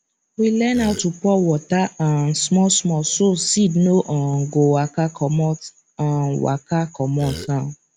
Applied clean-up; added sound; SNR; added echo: none; Burping, eructation; 12 dB; none.